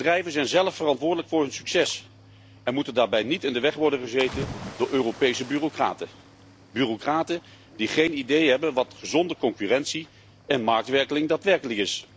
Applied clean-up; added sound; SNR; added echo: none; Cricket / Waves, surf; 20 dB; none.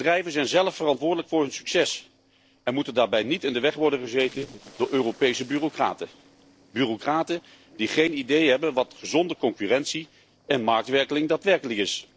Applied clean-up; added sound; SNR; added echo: neural separator model SepFormer DNS4.